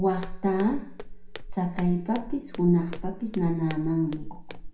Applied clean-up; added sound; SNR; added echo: none; Walk, footsteps; 8 dB; reverberation time 0.5 s.